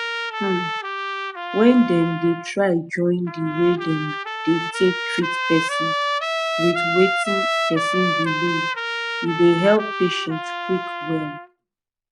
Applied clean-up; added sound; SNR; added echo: none; Trumpet; 3 dB; none.